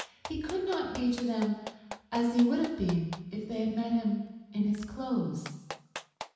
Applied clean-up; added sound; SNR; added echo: none; Clapping; 15 dB; reverberation time 1.1 s.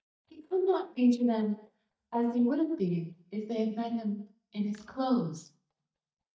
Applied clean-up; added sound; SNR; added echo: neural mask model DeepFilterNet 3.